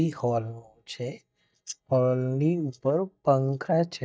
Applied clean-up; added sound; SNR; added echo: neural mask model DeepFilterNet 3.